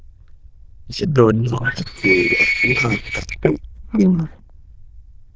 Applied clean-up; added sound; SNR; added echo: neural diffusion model UNIVERSE++.